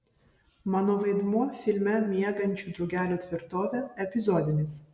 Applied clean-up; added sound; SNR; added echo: none; none; none; none.